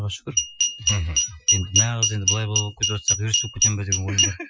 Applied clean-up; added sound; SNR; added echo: classical method Wiener filter.